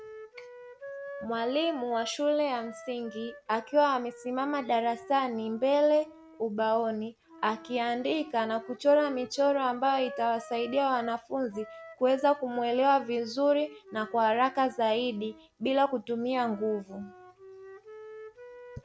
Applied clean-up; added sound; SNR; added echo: none; Wind instrument, woodwind instrument; 18 dB; none.